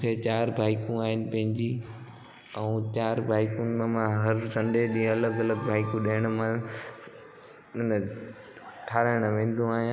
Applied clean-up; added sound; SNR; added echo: none; none; none; none.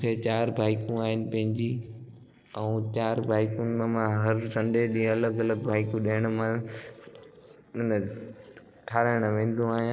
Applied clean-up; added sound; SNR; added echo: neural separator model SepFormer DNS4.